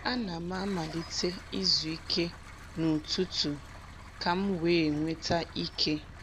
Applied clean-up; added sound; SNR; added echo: none; Engine + Toilet flush; 14 dB; none.